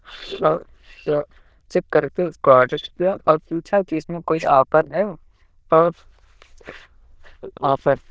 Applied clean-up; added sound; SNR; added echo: neural diffusion model UNIVERSE++.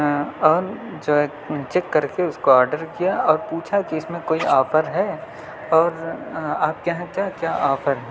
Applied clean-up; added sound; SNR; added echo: none; none; none; none.